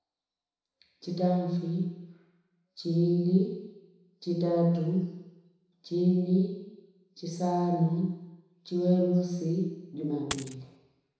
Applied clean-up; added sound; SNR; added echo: none; Coin (dropping); 9 dB; reverberation time 1.0 s.